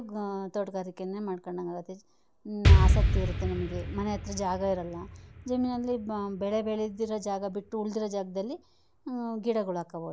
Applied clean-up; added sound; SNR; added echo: none; Explosion; -3 dB; none.